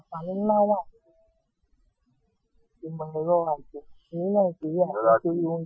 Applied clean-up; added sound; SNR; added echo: classical method Wiener filter.